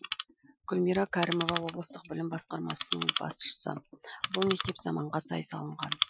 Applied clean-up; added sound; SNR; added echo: classical method Wiener filter.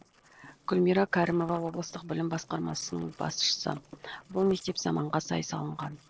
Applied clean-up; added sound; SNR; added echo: neural separator model SepFormer DNS4.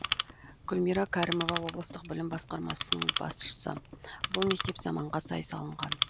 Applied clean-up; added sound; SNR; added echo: none; Clock; -2 dB; none.